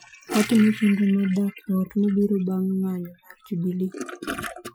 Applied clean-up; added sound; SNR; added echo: classical method Wiener filter.